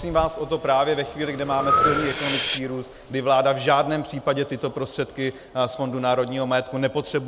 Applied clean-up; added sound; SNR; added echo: none; Breathing; 6 dB; none.